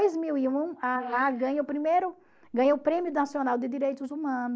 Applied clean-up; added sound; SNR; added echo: neural mask model Resemble Enhance denoiser.